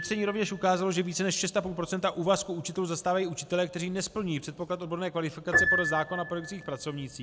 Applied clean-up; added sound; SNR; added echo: none; Piano; 6 dB; none.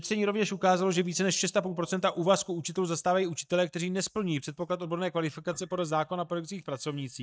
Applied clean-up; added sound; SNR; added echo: neural mask model DeepFilterNet 3.